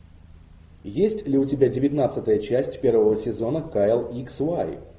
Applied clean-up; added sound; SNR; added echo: none; none; none; none.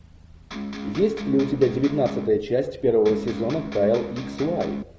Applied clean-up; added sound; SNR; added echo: none; Electric guitar; 8 dB; none.